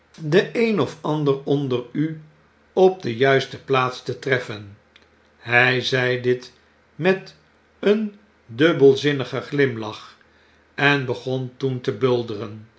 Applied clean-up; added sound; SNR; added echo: none; none; none; none.